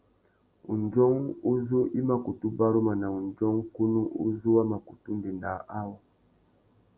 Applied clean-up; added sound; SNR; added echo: none; none; none; none.